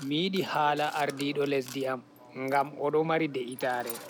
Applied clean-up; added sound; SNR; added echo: none; Mechanisms; 17 dB; none.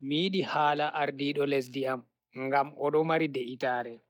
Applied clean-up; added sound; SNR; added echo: neural mask model DeepFilterNet 3.